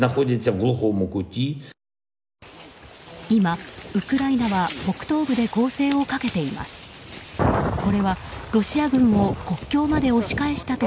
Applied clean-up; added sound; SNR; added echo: none; none; none; none.